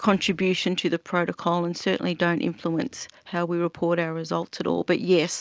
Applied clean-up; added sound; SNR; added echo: none; none; none; none.